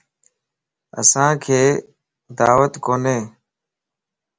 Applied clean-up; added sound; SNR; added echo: none; none; none; none.